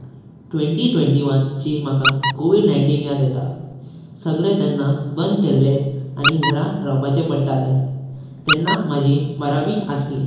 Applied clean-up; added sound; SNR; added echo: none; Squeak; 7 dB; reverberation time 0.8 s.